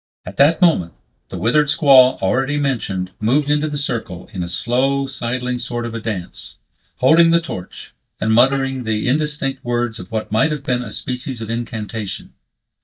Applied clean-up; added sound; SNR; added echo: neural mask model DeepFilterNet 3.